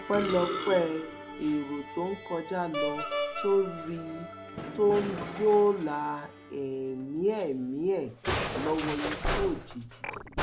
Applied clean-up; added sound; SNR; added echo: none; Musical instrument; 6 dB; none.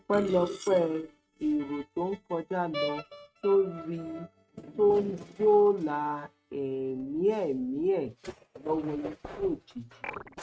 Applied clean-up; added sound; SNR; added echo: neural mask model RNNoise.